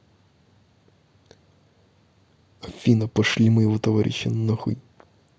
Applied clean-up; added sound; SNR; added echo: none; none; none; none.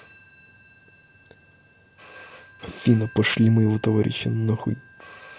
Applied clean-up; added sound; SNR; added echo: none; Telephone; 17 dB; none.